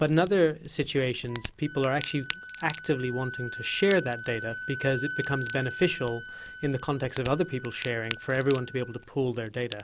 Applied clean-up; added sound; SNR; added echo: none; Crack + Wind instrument, woodwind instrument; 10 dB; none.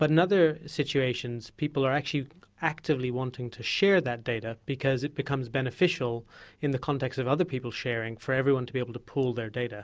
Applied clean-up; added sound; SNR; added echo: none; none; none; none.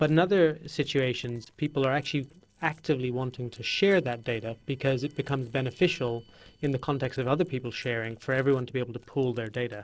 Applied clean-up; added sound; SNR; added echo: neural separator model SepFormer DNS4.